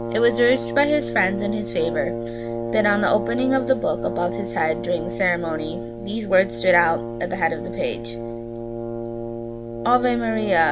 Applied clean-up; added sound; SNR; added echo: none; Brass instrument; 6 dB; none.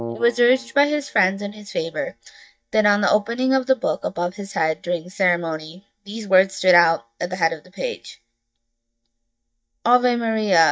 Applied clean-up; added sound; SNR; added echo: neural mask model DeepFilterNet 3.